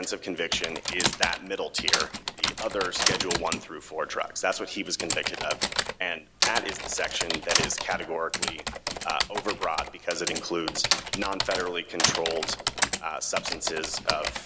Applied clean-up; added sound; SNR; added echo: none; Slam + Typing; -1 dB; none.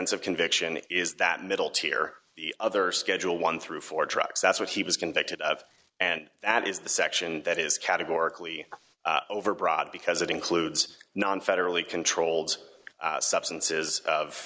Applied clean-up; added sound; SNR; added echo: none; none; none; none.